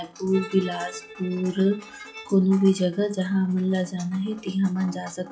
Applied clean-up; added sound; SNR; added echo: classical method log-MMSE.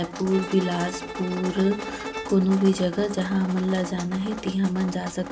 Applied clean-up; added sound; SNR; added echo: none; Drip + Bowed string instrument; 10 dB; none.